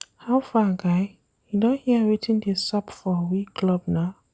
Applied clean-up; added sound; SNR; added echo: none; none; none; none.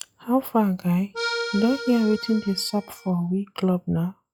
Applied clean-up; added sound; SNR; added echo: classical method log-MMSE.